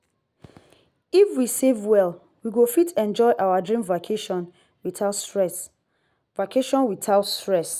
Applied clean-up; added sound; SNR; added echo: none; none; none; none.